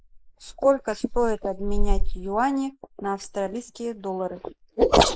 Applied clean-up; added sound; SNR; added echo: neural mask model Resemble Enhance denoiser.